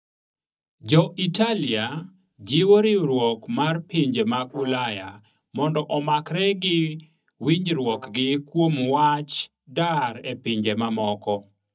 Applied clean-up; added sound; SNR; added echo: neural mask model DeepFilterNet 3.